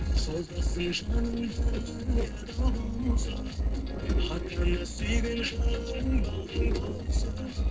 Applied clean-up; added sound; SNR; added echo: neural separator model SepFormer DNS4.